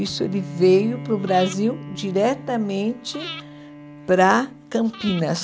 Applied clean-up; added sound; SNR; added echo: none; Breathing + Bowed string instrument; 14 dB; none.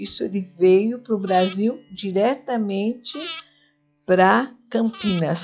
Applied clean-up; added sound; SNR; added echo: classical method log-MMSE.